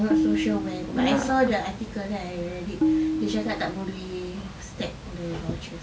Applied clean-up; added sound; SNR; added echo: none; Tabla; 2 dB; none.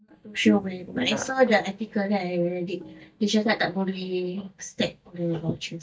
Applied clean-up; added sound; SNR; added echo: neural mask model DeepFilterNet 3.